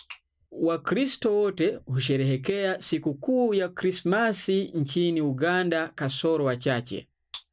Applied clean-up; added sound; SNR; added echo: none; none; none; none.